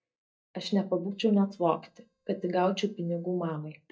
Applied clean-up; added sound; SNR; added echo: neural mask model DeepFilterNet 3.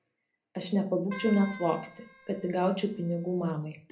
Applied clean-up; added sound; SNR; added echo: none; Keyboard (musical); 16 dB; reverberation time 0.3 s.